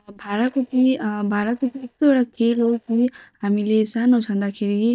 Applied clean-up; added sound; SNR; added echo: neural mask model DeepFilterNet 3.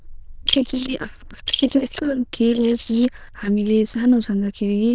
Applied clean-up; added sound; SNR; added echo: neural diffusion model UNIVERSE++.